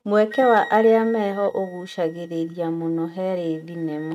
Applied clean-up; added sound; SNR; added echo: neural mask model RNNoise.